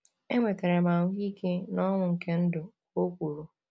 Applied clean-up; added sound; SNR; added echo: none; none; none; none.